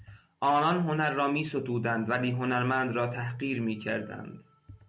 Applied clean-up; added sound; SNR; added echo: none; none; none; none.